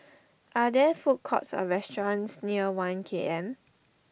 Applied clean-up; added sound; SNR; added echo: none; none; none; none.